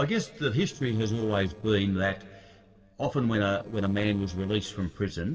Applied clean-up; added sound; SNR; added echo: neural separator model SepFormer DNS4.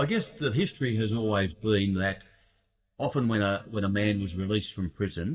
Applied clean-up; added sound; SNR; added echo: neural mask model DeepFilterNet 3.